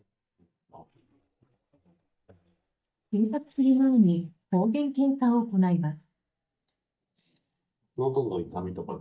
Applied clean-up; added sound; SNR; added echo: neural mask model DeepFilterNet 3.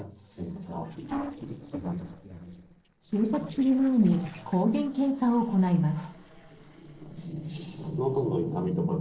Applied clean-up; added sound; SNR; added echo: neural separator model SepFormer DNS4.